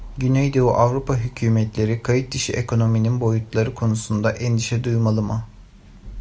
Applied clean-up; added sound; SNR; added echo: none; none; none; none.